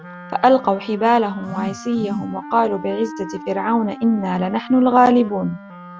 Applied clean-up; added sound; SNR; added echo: none; Wind instrument, woodwind instrument; 16 dB; none.